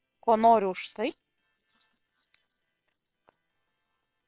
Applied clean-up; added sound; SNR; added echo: neural separator model SepFormer WHAM!.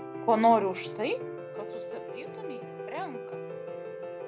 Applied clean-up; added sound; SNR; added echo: none; Piano; 8 dB; none.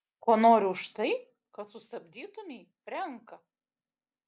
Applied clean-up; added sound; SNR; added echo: none; none; none; none.